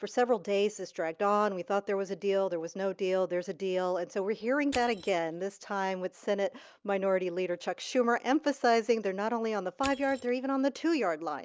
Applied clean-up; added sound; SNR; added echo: none; Crushing; 19 dB; none.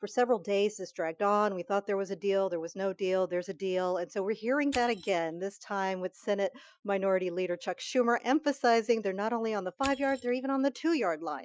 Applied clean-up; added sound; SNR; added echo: classical method Wiener filter.